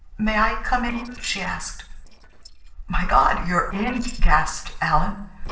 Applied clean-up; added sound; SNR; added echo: neural separator model SepFormer DNS4.